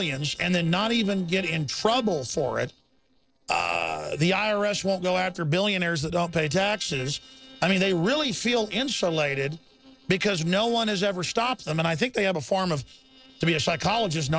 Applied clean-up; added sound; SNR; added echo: neural separator model SepFormer DNS4.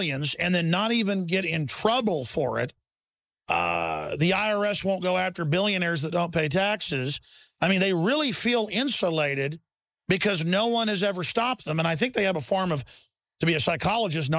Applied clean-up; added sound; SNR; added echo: neural mask model Resemble Enhance denoiser.